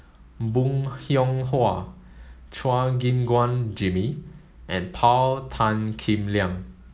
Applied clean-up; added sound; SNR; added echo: none; none; none; none.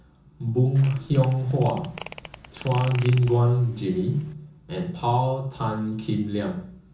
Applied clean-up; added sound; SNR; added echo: none; Fart; 17 dB; reverberation time 0.7 s.